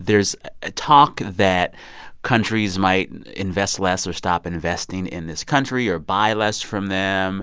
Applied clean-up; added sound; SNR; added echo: none; none; none; none.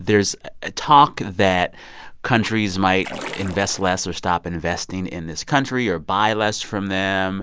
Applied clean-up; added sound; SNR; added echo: none; Splash, splatter; 14 dB; none.